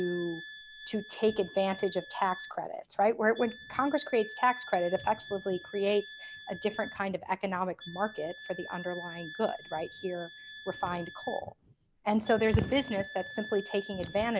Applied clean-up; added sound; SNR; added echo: none; Wind instrument, woodwind instrument; 15 dB; none.